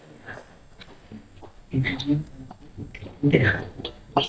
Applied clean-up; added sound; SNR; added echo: neural mask model DeepFilterNet 3.